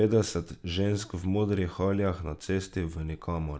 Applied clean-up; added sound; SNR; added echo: none; none; none; none.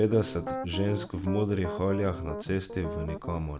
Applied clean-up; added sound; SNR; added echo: none; Piano; 8 dB; none.